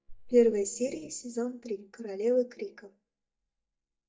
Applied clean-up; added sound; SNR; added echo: neural mask model DeepFilterNet 3.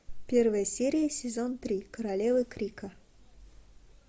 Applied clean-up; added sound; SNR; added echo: none; none; none; none.